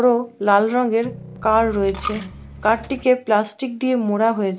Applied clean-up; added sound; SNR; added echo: none; Piano + Coin (dropping); 15 dB; none.